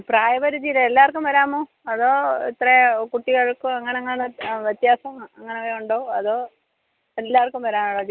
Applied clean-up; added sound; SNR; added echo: none; none; none; none.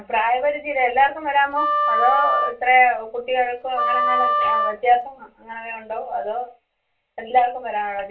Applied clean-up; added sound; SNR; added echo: none; Wind instrument, woodwind instrument; 1 dB; reverberation time 0.2 s.